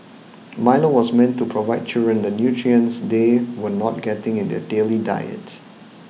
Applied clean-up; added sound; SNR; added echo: none; none; none; none.